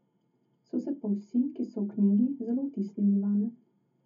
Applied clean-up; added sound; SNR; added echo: none; none; none; reverberation time 0.3 s.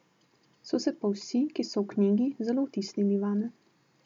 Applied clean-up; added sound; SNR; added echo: none; none; none; none.